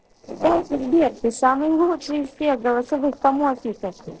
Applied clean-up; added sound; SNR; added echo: neural separator model SepFormer DNS4.